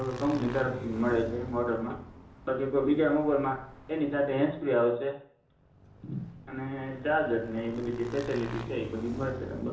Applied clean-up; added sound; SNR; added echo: none; Motorcycle / Engine; 13 dB; reverberation time 0.6 s.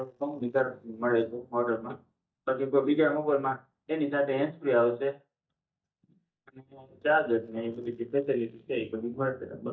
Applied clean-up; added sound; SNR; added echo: neural mask model DeepFilterNet 3.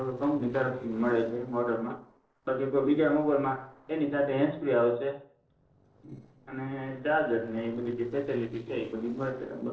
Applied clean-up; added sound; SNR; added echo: neural separator model SepFormer DNS4.